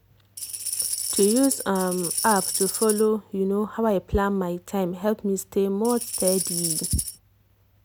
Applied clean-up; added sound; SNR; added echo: none; Tambourine; 4 dB; none.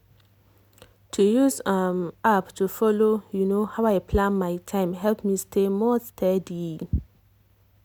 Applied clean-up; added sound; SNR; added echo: none; none; none; none.